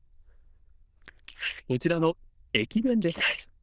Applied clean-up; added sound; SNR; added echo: neural diffusion model UNIVERSE++.